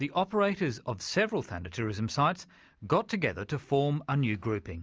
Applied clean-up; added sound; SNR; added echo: none; none; none; none.